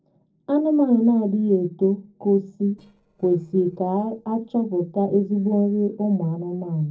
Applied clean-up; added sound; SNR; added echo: neural separator model SepFormer DNS4.